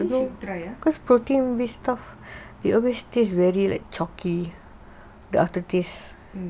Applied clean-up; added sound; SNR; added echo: none; none; none; none.